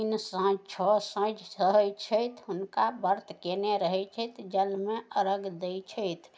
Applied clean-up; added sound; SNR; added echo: none; none; none; none.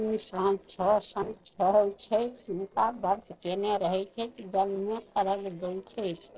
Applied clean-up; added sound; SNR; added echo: neural separator model SepFormer DNS4.